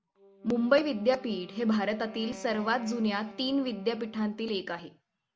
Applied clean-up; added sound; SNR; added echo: none; Wind instrument, woodwind instrument; 20 dB; none.